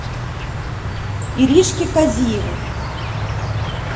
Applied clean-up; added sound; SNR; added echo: none; Insect; 3 dB; reverberation time 1.4 s.